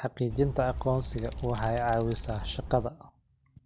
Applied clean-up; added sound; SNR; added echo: none; Wind; 10 dB; none.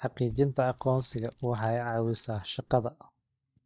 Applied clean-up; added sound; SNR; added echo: neural mask model DeepFilterNet 3.